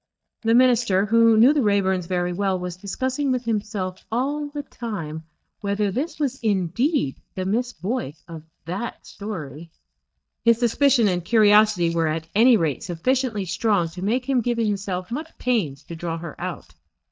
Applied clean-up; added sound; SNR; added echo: neural mask model DeepFilterNet 3.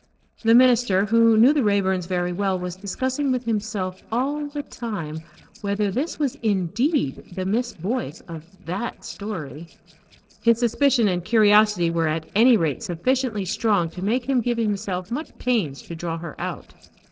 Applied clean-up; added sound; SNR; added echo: neural separator model SepFormer DNS4.